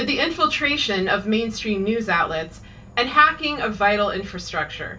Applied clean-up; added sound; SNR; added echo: none; Insect / Frog; 20 dB; reverberation time 0.2 s.